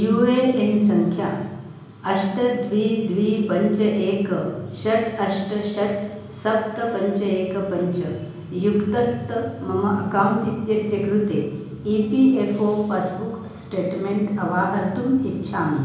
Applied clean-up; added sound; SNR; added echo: none; none; none; reverberation time 1.0 s.